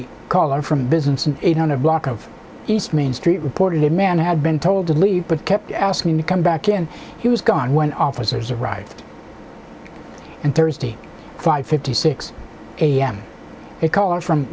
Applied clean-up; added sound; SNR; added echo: none; none; none; none.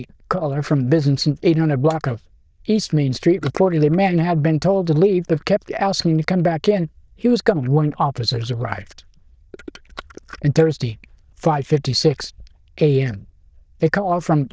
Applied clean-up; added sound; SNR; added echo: neural diffusion model UNIVERSE++.